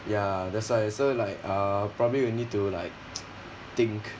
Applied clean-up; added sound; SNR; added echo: none; none; none; none.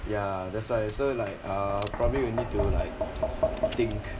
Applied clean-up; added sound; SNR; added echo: none; Tap; 1 dB; none.